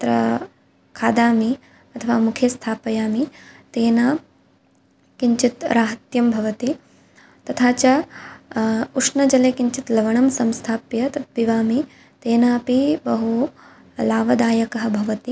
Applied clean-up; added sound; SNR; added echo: none; none; none; none.